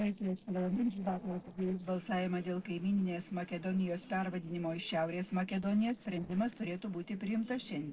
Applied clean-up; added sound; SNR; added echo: neural separator model SepFormer DNS4.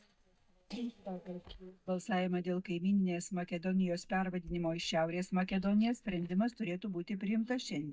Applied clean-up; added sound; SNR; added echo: neural mask model DeepFilterNet 3.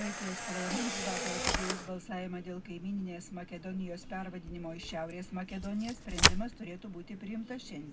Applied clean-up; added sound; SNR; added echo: none; Camera; -3 dB; reverberation time 0.3 s.